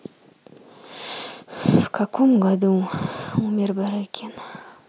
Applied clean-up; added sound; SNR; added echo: none; none; none; none.